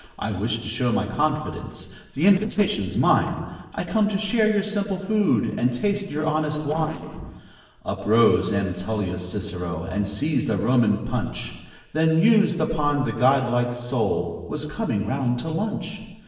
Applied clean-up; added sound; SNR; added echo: neural separator model SepFormer DNS4.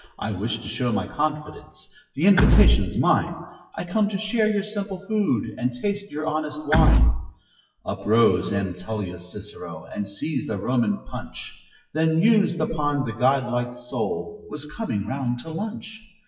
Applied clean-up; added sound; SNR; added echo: classical method WPE with log-MMSE.